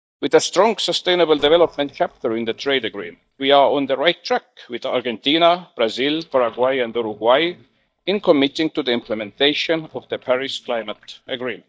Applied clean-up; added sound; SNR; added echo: neural mask model DeepFilterNet 3.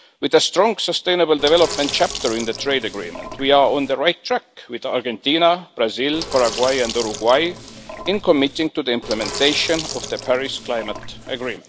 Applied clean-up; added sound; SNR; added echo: none; Sink (filling or washing); 11 dB; none.